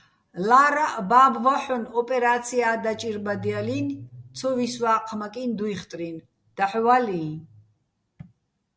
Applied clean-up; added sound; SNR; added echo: none; none; none; none.